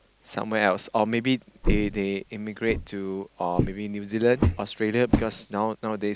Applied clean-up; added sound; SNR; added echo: none; Walk, footsteps; 2 dB; none.